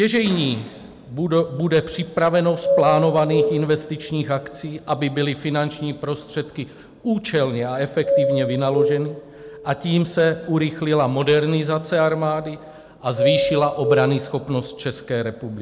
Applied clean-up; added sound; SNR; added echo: none; Doorbell; 2 dB; none.